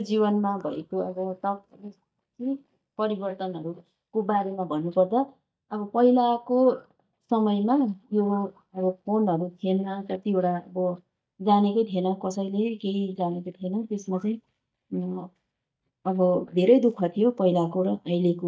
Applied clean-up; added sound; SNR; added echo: neural mask model DeepFilterNet 3.